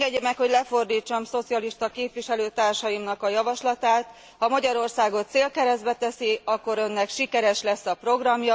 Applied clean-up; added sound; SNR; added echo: none; none; none; none.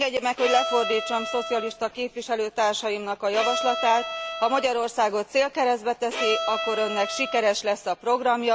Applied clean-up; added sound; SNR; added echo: none; Bowed string instrument; 6 dB; none.